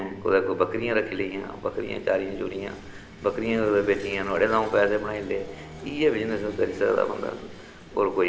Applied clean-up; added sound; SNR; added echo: none; Engine / Vehicle; 17 dB; none.